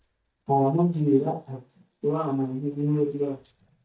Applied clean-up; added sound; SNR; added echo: neural mask model DeepFilterNet 3.